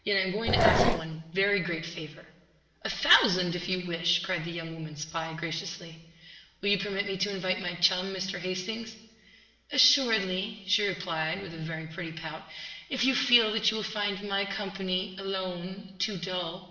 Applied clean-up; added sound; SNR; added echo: none; Growling; -5 dB; reverberation time 1.1 s.